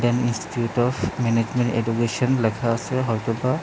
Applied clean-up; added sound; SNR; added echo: none; none; none; none.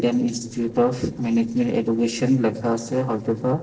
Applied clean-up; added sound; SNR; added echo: neural separator model SepFormer DNS4.